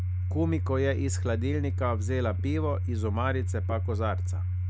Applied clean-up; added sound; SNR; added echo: none; Domestic sounds, home sounds; -3 dB; none.